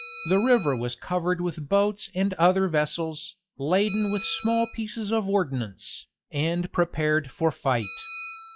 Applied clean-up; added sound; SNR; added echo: classical method log-MMSE.